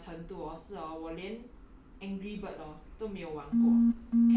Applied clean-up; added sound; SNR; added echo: none; none; none; none.